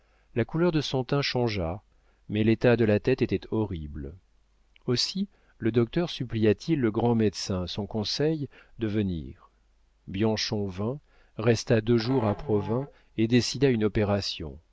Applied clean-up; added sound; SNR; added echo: none; Musical instrument; 16 dB; none.